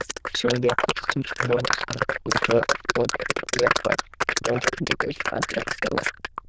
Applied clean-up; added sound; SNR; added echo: neural diffusion model UNIVERSE++.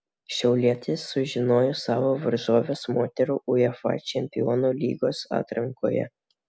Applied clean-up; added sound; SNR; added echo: none; none; none; none.